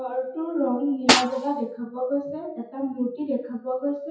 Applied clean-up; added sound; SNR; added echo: classical method WPE with log-MMSE.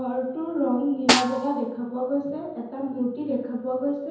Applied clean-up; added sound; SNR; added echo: none; Snare drum; 1 dB; reverberation time 0.9 s.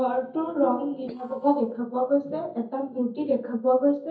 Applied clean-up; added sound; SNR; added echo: neural mask model DeepFilterNet 3.